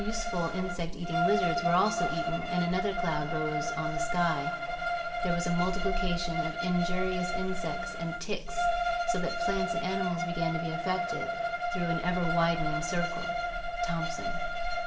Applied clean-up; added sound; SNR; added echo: none; Bowed string instrument; 1 dB; reverberation time 2.1 s.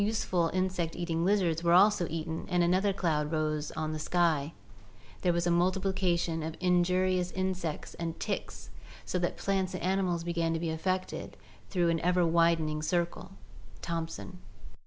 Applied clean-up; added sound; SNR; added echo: none; none; none; none.